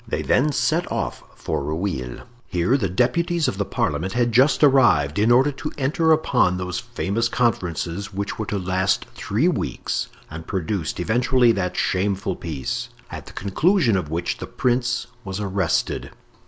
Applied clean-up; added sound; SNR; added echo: none; none; none; none.